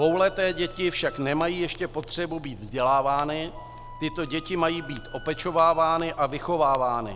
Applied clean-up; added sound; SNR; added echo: none; Wind instrument, woodwind instrument + Crackle; 16 dB; none.